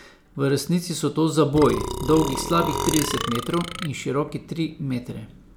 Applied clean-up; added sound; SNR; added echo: none; Burping, eructation; 5 dB; none.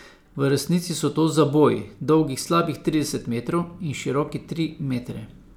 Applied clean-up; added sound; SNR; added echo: none; none; none; none.